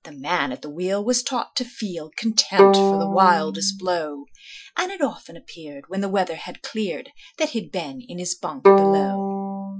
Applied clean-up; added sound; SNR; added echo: classical method Wiener filter.